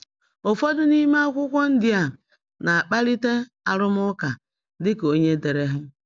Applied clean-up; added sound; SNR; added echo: none; none; none; none.